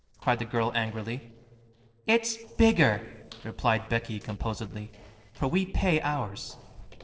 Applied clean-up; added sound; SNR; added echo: neural separator model SepFormer DNS4.